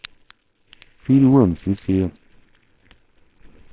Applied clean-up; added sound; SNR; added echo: neural separator model SepFormer WHAMR!.